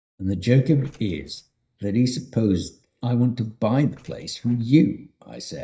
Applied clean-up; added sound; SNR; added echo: neural mask model DeepFilterNet 3.